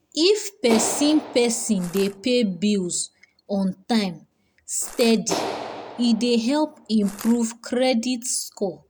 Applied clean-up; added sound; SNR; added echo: none; Clapping + Crushing; 13 dB; none.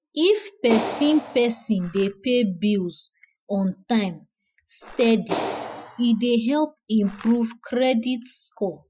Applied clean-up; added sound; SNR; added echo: classical method Wiener filter.